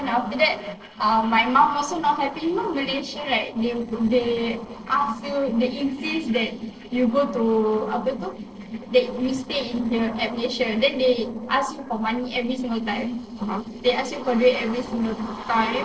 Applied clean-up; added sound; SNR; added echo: neural separator model SepFormer DNS4.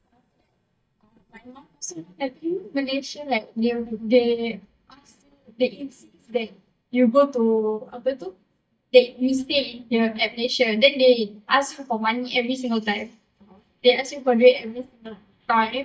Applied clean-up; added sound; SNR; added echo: neural mask model DeepFilterNet 3.